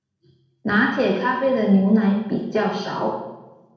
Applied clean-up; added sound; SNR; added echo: none; none; none; reverberation time 0.9 s.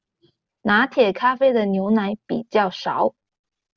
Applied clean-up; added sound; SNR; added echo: none; none; none; none.